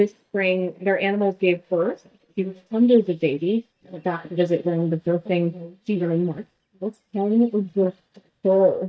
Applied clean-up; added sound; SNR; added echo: neural mask model DeepFilterNet 3.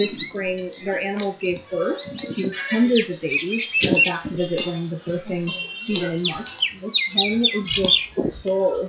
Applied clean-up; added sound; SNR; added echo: classical method WPE with log-MMSE.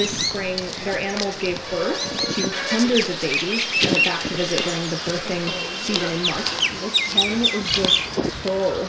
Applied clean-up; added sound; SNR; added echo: none; Bird vocalization, bird call, bird song; -1 dB; reverberation time 0.7 s.